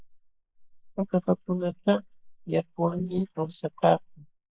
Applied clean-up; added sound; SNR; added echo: neural mask model Resemble Enhance denoiser.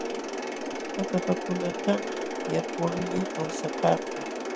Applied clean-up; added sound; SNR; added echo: none; Mechanisms; 2 dB; none.